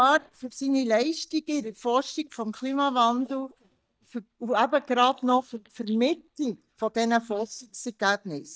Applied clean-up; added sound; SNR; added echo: neural mask model DeepFilterNet 3.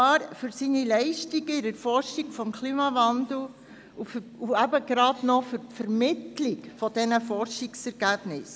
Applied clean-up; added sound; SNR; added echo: none; none; none; none.